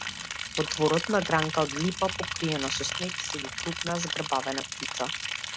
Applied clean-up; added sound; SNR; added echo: none; Liquid; 4 dB; none.